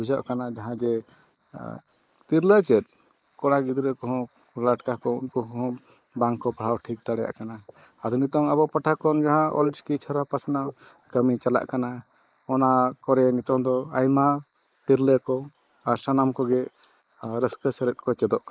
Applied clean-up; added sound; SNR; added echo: neural mask model Resemble Enhance denoiser.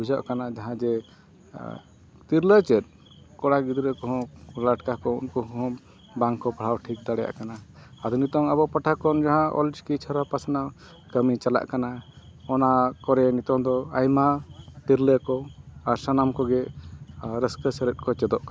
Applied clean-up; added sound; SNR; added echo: none; none; none; none.